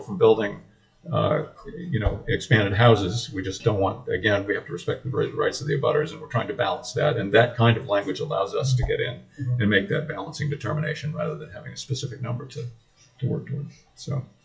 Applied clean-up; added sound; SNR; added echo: classical method WPE with log-MMSE.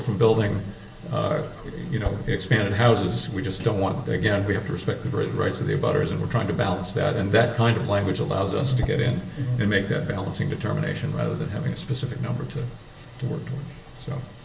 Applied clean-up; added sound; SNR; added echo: none; Whoosh, swoosh, swish; 6 dB; reverberation time 0.7 s.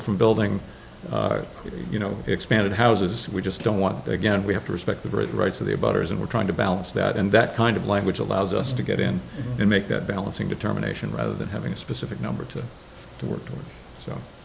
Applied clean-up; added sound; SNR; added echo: none; none; none; none.